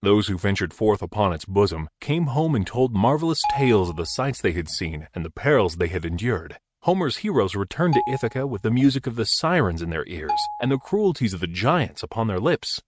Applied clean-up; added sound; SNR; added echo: neural mask model RNNoise.